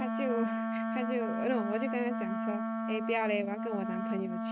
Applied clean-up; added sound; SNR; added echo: neural mask model RNNoise.